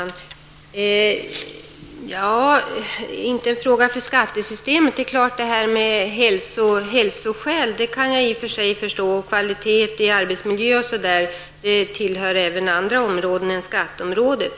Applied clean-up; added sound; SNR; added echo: none; none; none; none.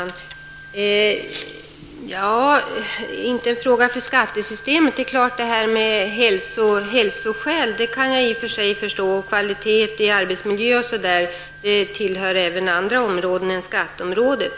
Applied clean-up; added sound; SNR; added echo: none; Wind instrument, woodwind instrument; 17 dB; none.